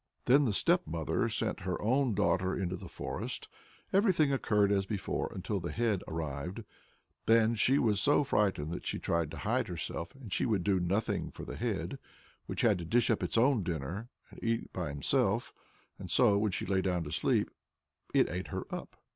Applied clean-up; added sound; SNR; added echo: none; none; none; none.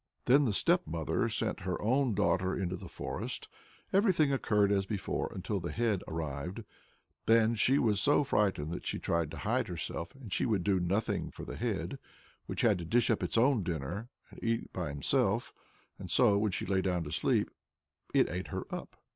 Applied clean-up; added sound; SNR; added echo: neural mask model Resemble Enhance denoiser.